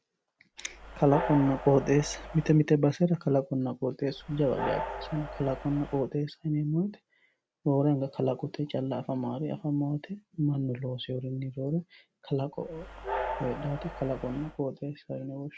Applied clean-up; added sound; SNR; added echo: none; Train; 9 dB; none.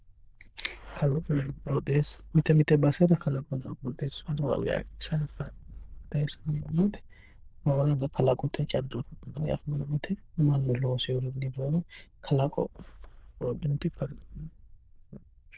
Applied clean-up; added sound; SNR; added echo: neural diffusion model UNIVERSE++.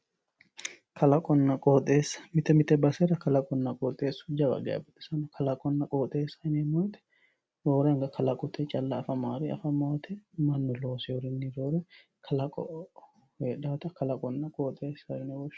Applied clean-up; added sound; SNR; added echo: none; none; none; none.